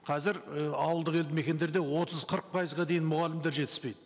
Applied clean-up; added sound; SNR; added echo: none; none; none; none.